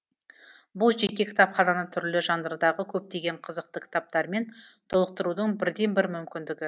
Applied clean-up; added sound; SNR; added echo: none; none; none; none.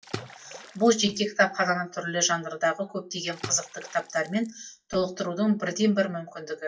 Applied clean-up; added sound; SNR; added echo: classical method WPE with log-MMSE.